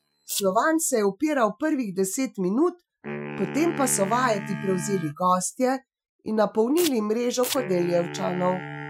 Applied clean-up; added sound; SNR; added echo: classical method Wiener filter.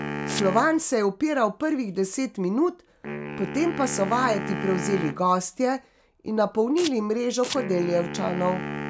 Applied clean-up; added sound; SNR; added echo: none; Wind instrument, woodwind instrument + Domestic sounds, home sounds; 9 dB; none.